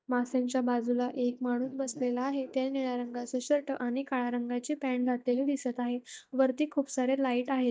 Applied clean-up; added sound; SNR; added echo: neural mask model DeepFilterNet 3.